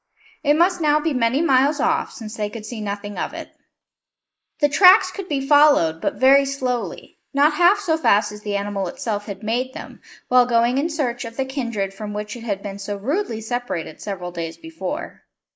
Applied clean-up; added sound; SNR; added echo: neural mask model Resemble Enhance denoiser.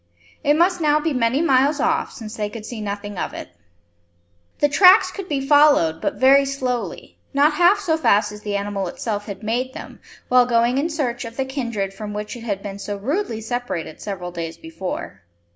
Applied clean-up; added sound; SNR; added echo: none; none; none; none.